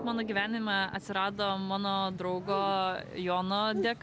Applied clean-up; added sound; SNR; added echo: none; Drum; 20 dB; none.